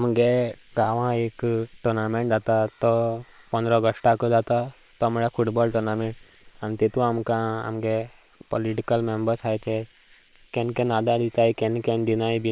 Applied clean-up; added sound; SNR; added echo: neural separator model SepFormer WHAM!.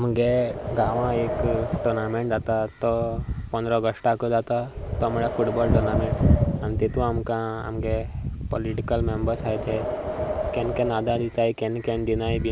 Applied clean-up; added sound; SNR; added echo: none; Wind; 9 dB; none.